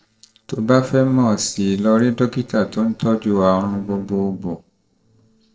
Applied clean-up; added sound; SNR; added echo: neural separator model SepFormer DNS4.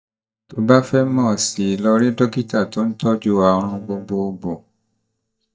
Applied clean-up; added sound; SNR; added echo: neural mask model DeepFilterNet 3.